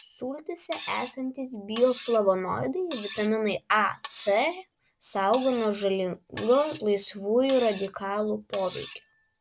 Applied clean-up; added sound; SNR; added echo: none; Cutlery, silverware; 10 dB; none.